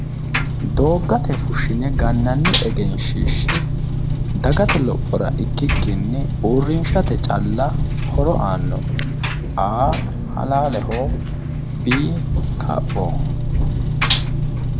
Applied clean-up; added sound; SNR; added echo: none; Engine; -3 dB; none.